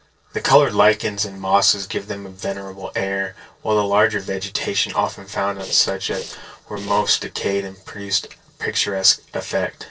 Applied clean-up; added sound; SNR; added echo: neural separator model SepFormer DNS4.